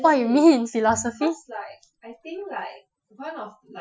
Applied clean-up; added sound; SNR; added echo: classical method Wiener filter.